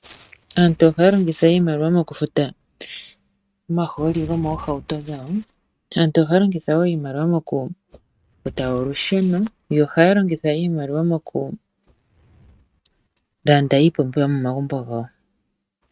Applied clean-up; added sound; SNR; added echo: neural mask model RNNoise.